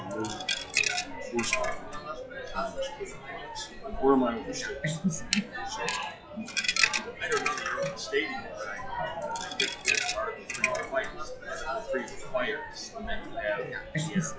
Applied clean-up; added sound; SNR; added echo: classical method WPE with log-MMSE.